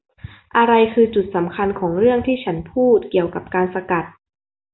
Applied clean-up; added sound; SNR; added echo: none; none; none; none.